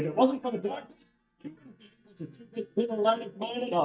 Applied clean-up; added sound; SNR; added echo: neural mask model DeepFilterNet 3.